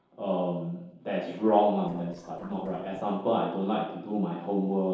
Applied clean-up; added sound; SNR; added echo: neural separator model SepFormer DNS4.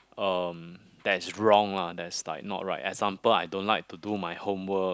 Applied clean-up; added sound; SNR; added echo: none; none; none; none.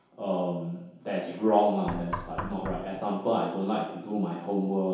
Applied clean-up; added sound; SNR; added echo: none; Knock; 8 dB; reverberation time 0.8 s.